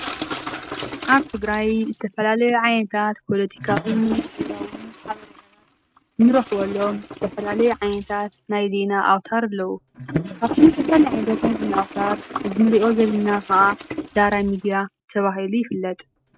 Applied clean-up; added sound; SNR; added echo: neural mask model RNNoise.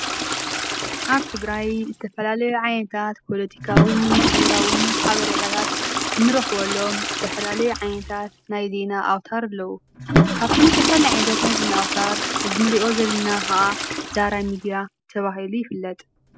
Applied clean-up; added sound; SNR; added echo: none; Toilet flush / Water; 0 dB; none.